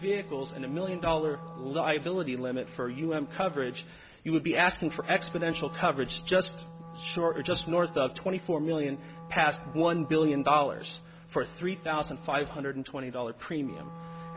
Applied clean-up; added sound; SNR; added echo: none; Wind instrument, woodwind instrument; 15 dB; none.